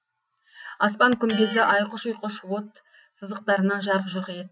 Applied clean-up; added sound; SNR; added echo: none; Electric guitar; 15 dB; none.